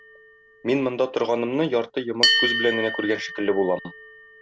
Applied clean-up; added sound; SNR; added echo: none; Bell; 3 dB; none.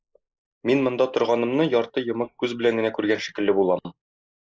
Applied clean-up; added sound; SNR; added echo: neural mask model Resemble Enhance denoiser.